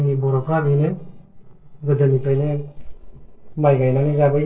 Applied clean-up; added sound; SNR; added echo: neural separator model SepFormer DNS4.